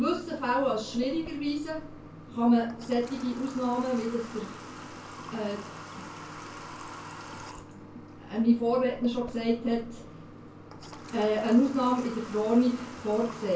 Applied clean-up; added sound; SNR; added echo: none; Water tap, faucet / Water; 14 dB; reverberation time 0.2 s.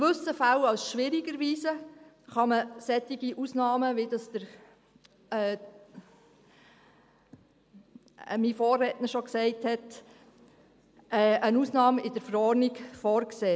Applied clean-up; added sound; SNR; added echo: none; none; none; none.